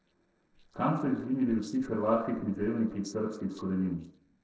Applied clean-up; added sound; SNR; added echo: neural separator model SepFormer DNS4.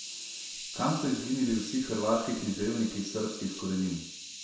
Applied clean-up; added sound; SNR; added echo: none; Hiss; 10 dB; reverberation time 0.7 s.